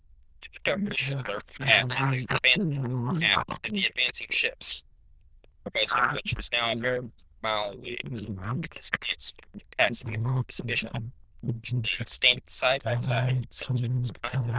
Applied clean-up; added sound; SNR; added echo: neural diffusion model UNIVERSE++.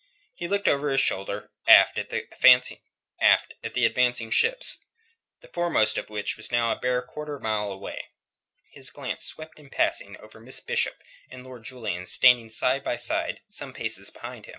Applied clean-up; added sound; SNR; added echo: none; none; none; none.